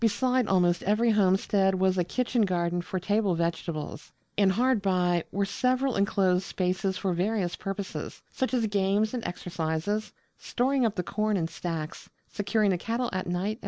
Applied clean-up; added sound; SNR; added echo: none; none; none; none.